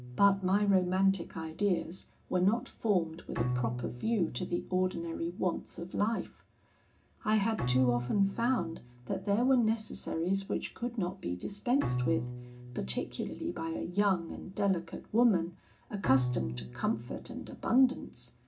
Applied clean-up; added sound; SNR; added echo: none; Bowed string instrument; 10 dB; reverberation time 0.4 s.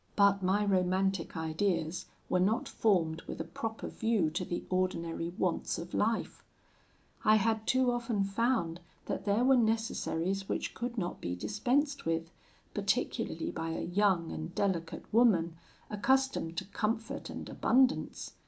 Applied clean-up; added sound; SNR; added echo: none; none; none; none.